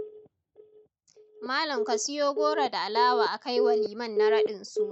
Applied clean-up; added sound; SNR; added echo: neural mask model DeepFilterNet 3.